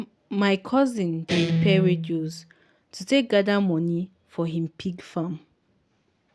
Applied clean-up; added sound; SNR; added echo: none; Guitar; 3 dB; none.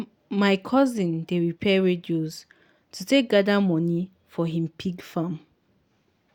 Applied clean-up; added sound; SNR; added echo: none; none; none; none.